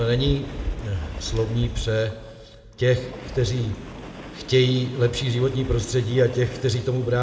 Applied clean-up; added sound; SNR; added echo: none; Train; 16 dB; reverberation time 0.8 s.